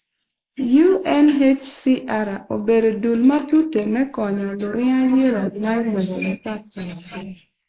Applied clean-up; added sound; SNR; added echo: neural mask model Resemble Enhance denoiser.